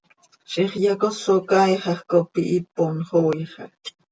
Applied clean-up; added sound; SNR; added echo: none; none; none; none.